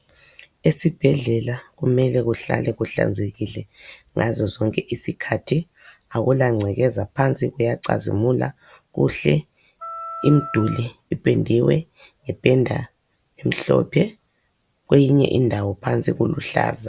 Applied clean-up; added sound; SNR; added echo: none; Wind instrument, woodwind instrument; 14 dB; none.